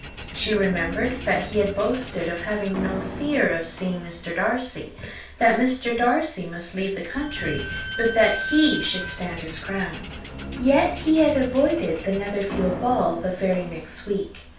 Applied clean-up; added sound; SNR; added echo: none; Squeak / Slam; 10 dB; reverberation time 0.3 s.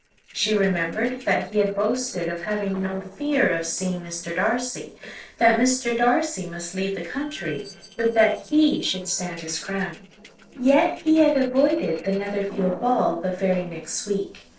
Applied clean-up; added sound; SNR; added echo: neural separator model SepFormer DNS4.